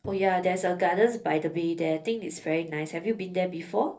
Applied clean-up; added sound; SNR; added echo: neural separator model SepFormer DNS4.